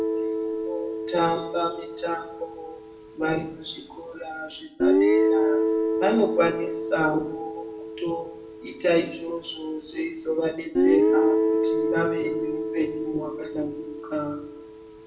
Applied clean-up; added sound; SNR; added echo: none; Guitar; -2 dB; reverberation time 0.5 s.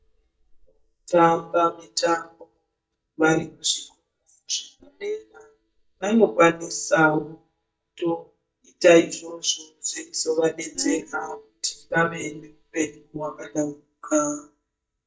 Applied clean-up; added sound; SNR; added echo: neural mask model DeepFilterNet 3.